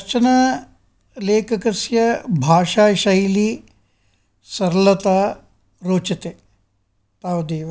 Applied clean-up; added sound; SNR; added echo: none; none; none; none.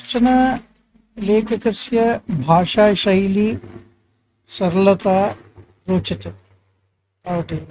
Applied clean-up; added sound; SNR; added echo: neural mask model RNNoise.